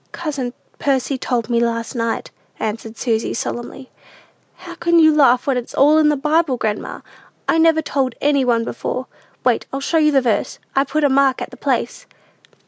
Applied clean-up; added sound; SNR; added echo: none; none; none; none.